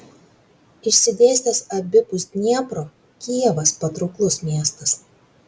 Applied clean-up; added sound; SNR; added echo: none; none; none; none.